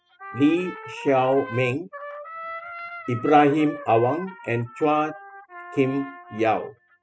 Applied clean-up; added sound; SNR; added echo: classical method spectral subtraction.